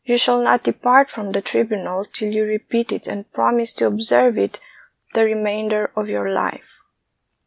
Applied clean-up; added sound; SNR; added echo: none; none; none; none.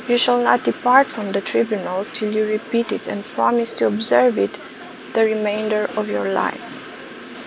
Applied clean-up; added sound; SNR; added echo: none; Train; 15 dB; none.